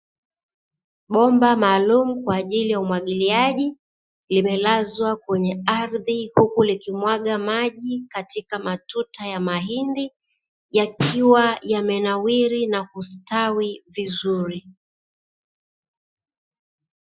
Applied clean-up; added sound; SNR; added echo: classical method Wiener filter.